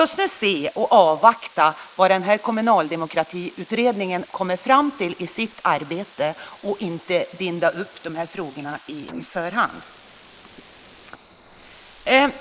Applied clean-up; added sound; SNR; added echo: neural mask model Resemble Enhance denoiser.